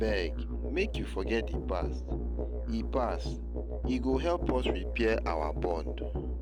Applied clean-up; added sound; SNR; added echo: none; Musical instrument; 0 dB; none.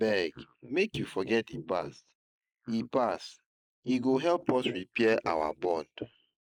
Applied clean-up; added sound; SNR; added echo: neural mask model Resemble Enhance denoiser.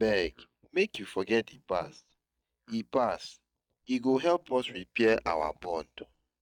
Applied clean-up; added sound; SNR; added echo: neural mask model DeepFilterNet 3.